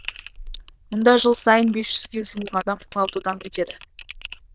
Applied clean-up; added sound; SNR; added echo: neural diffusion model UNIVERSE++.